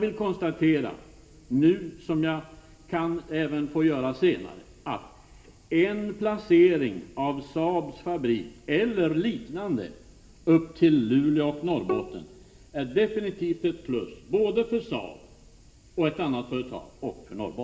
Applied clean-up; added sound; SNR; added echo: none; Bowed string instrument; 11 dB; reverberation time 1.9 s.